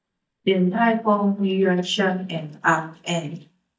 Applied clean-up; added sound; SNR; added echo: neural mask model DeepFilterNet 3.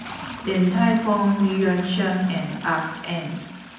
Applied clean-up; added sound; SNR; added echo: none; Toilet flush; 15 dB; reverberation time 0.9 s.